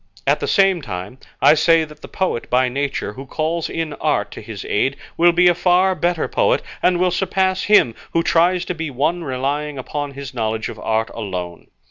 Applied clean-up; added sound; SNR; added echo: none; none; none; none.